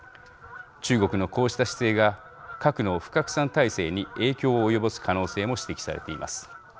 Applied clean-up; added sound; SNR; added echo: none; Fowl; 18 dB; none.